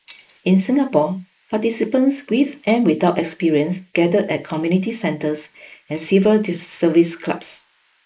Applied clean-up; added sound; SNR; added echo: neural mask model Resemble Enhance denoiser.